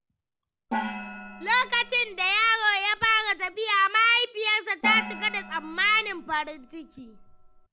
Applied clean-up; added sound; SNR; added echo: none; Gong; 12 dB; none.